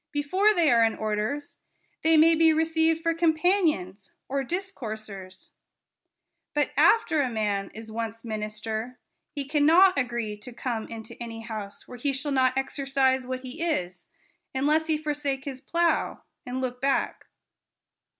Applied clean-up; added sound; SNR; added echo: none; none; none; none.